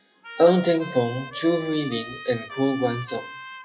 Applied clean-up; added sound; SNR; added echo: classical method WPE with log-MMSE.